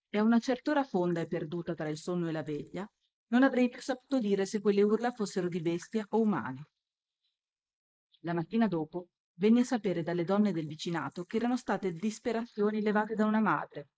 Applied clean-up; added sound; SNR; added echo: neural mask model Resemble Enhance denoiser.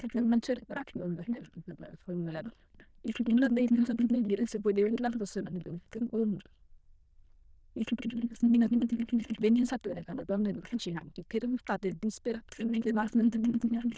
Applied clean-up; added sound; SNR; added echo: neural diffusion model UNIVERSE++.